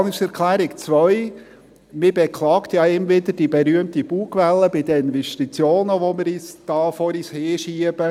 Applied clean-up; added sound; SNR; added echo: none; none; none; none.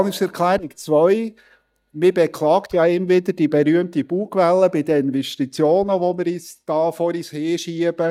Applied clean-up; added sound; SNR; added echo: neural mask model DeepFilterNet 3.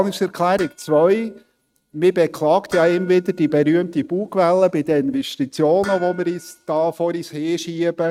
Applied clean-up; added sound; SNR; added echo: neural mask model RNNoise.